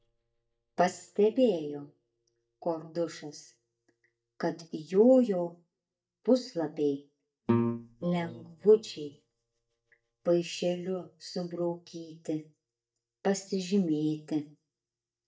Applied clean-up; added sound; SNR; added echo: neural mask model DeepFilterNet 3.